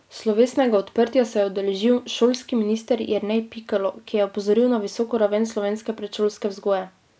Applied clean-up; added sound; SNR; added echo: none; none; none; none.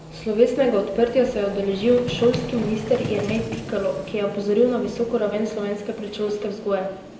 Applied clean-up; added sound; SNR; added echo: none; Vehicle; 12 dB; reverberation time 0.7 s.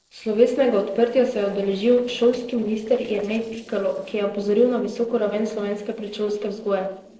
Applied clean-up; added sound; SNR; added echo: neural separator model SepFormer DNS4.